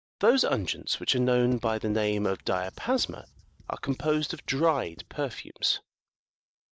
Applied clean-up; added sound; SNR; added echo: neural mask model DeepFilterNet 3.